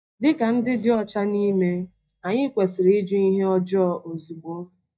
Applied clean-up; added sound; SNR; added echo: neural mask model DeepFilterNet 3.